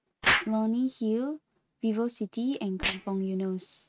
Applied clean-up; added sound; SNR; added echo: neural mask model RNNoise.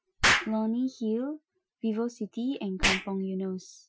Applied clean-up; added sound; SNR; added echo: classical method Wiener filter.